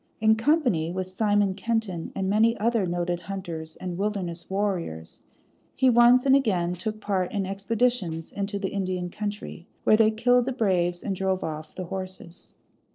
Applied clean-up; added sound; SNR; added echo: neural separator model SepFormer DNS4.